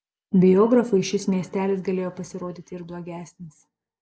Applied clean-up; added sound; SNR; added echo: none; none; none; none.